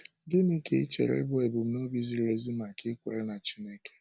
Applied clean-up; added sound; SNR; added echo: none; none; none; none.